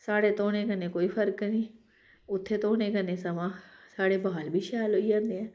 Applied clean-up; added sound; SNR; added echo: neural mask model Resemble Enhance denoiser.